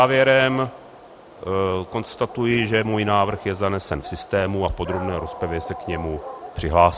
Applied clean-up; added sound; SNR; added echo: none; Dog; 15 dB; none.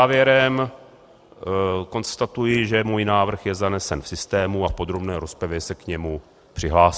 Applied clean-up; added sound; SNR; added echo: none; none; none; none.